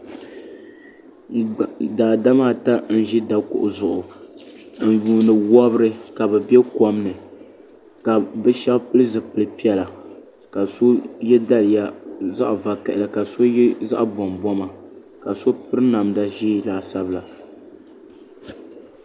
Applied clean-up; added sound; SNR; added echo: none; none; none; none.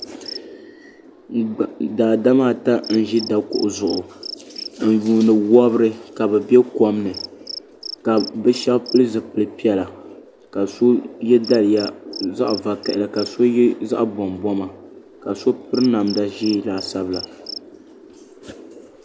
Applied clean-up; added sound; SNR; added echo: none; Cricket; 18 dB; none.